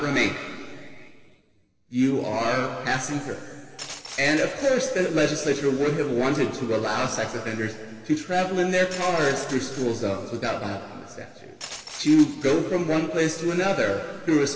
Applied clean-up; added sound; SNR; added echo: none; Glass; 17 dB; reverberation time 2.4 s.